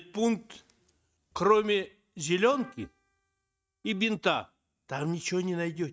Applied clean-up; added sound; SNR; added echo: neural mask model RNNoise.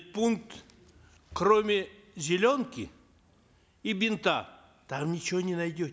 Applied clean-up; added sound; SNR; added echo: none; none; none; none.